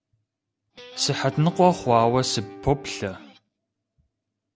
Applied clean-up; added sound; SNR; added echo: none; Guitar; 15 dB; none.